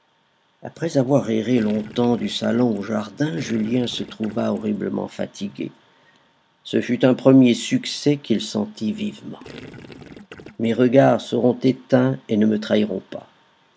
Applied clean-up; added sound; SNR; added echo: none; Gurgling; 19 dB; none.